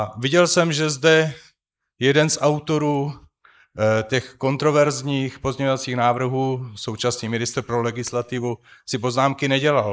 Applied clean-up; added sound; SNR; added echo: neural mask model Resemble Enhance denoiser.